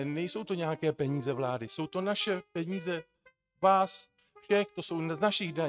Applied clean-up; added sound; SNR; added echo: neural mask model RNNoise.